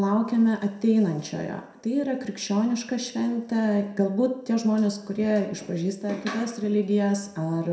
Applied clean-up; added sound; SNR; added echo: none; none; none; reverberation time 0.6 s.